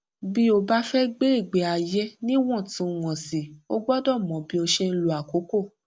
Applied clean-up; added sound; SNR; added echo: none; none; none; none.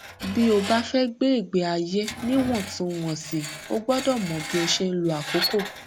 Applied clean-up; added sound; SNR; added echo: none; Screech; 10 dB; none.